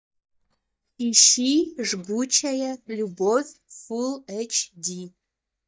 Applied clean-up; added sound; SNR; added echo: neural mask model DeepFilterNet 3.